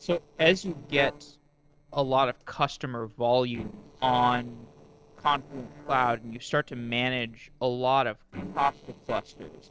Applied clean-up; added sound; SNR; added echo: neural separator model SepFormer DNS4.